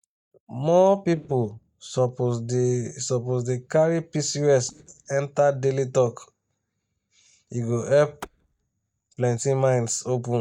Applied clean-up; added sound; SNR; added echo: neural mask model DeepFilterNet 3.